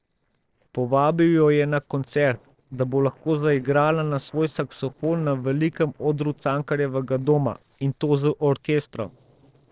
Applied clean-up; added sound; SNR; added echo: neural separator model SepFormer DNS4.